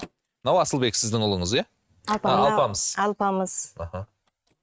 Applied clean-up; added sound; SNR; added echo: neural mask model RNNoise.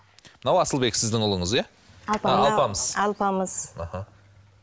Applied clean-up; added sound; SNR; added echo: none; none; none; none.